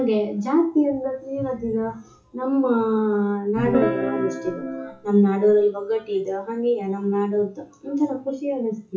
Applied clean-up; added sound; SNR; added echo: classical method WPE with log-MMSE.